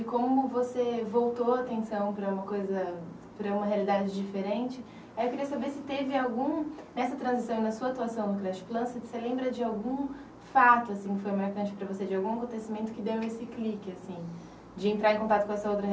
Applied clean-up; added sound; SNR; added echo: none; none; none; none.